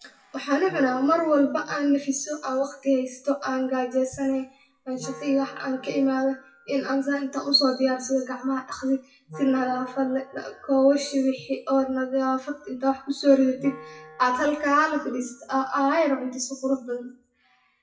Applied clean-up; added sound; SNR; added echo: classical method WPE with log-MMSE.